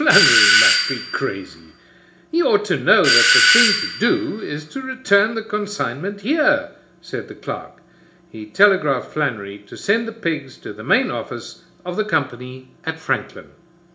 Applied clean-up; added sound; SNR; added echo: none; Doorbell; -4 dB; reverberation time 0.4 s.